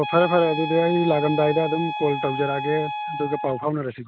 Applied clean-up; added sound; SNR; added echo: none; Wind instrument, woodwind instrument; 7 dB; none.